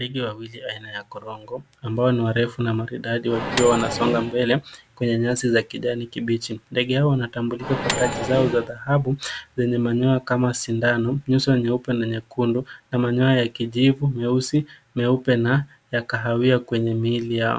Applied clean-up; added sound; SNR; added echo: none; Microwave oven; 4 dB; none.